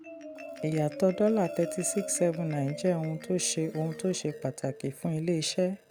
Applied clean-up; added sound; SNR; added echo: none; Marimba, xylophone; 13 dB; none.